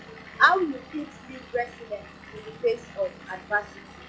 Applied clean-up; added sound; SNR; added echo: classical method log-MMSE.